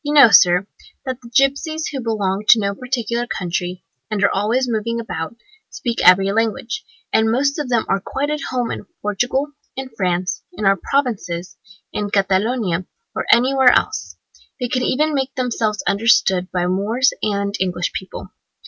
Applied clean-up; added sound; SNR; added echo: none; none; none; none.